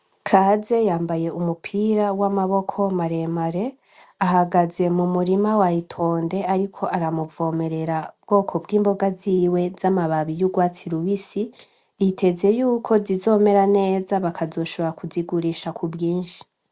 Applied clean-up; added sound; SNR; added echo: none; none; none; none.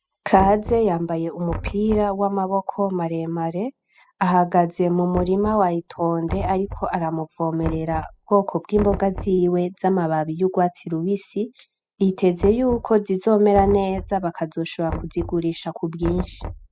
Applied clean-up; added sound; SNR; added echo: classical method spectral subtraction.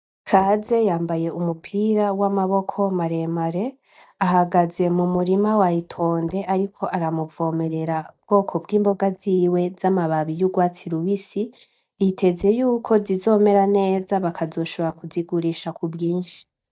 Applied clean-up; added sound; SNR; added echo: neural mask model DeepFilterNet 3.